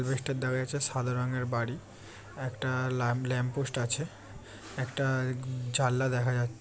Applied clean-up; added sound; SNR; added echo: none; none; none; none.